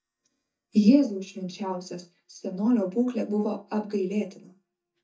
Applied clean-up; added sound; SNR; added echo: neural mask model DeepFilterNet 3.